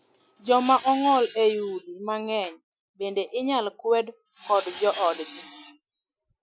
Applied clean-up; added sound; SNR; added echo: classical method Wiener filter.